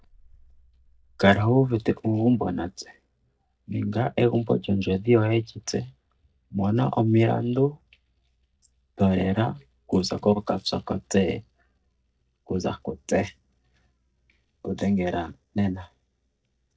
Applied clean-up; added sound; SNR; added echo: neural mask model DeepFilterNet 3.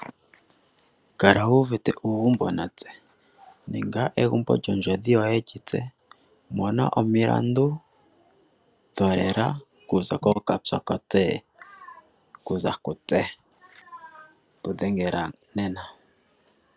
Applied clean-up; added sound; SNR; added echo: none; none; none; none.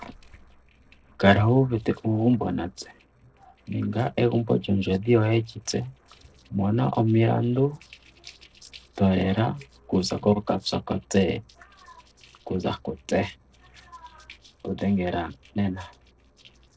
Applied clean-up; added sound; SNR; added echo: neural separator model SepFormer DNS4.